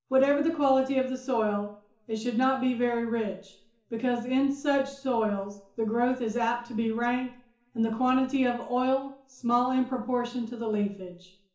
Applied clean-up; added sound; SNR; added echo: none; none; none; reverberation time 0.7 s.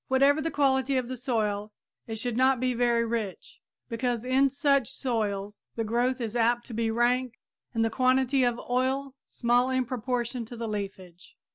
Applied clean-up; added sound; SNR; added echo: none; none; none; none.